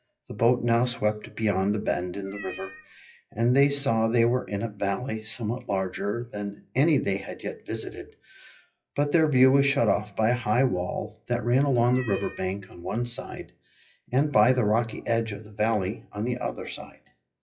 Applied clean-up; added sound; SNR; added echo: classical method WPE with log-MMSE.